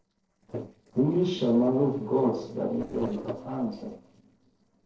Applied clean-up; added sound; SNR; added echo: neural separator model SepFormer DNS4.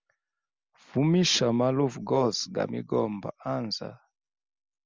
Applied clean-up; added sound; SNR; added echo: none; none; none; none.